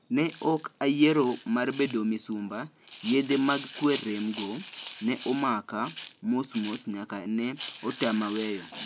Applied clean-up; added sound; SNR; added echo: none; Rattle (instrument); -3 dB; none.